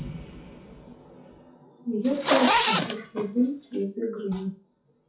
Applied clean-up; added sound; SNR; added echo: classical method WPE with log-MMSE.